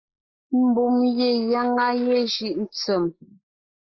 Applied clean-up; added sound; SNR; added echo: neural mask model Resemble Enhance denoiser.